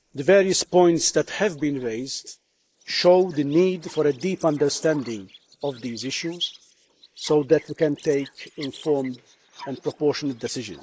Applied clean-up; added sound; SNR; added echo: neural mask model Resemble Enhance denoiser.